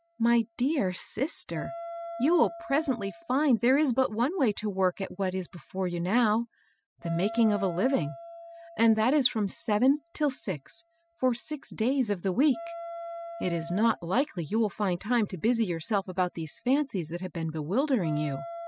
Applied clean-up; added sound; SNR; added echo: classical method spectral subtraction.